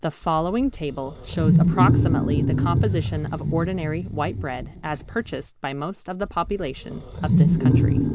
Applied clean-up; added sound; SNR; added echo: none; Wild animals; -5 dB; none.